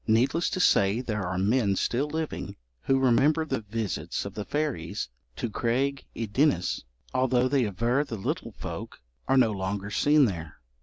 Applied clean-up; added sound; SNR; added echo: none; none; none; none.